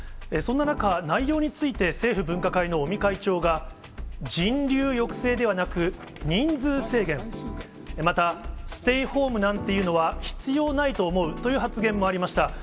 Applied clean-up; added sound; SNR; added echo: none; none; none; none.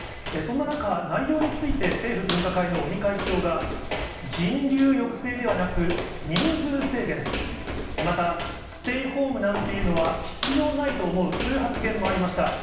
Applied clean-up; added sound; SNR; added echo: none; Walk, footsteps; 5 dB; reverberation time 0.9 s.